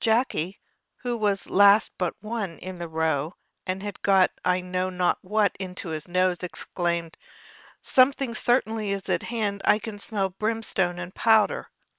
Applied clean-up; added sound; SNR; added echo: neural separator model SepFormer WHAM!.